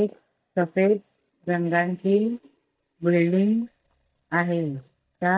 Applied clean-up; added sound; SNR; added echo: neural mask model DeepFilterNet 3.